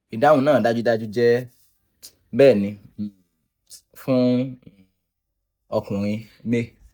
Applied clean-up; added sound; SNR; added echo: neural mask model DeepFilterNet 3.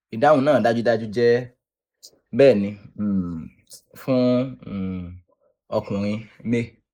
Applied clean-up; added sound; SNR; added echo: neural mask model Resemble Enhance denoiser.